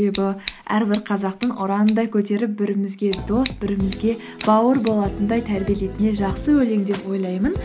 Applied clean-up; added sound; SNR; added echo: none; Scissors; 18 dB; none.